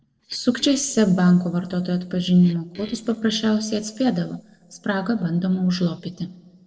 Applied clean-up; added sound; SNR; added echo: neural separator model SepFormer DNS4.